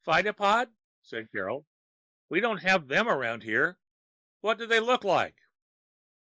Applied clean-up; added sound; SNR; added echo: neural mask model Resemble Enhance denoiser.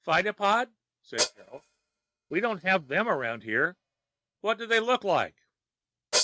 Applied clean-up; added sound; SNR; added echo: neural mask model RNNoise.